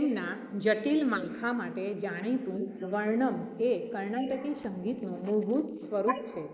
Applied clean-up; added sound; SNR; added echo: neural mask model Resemble Enhance denoiser.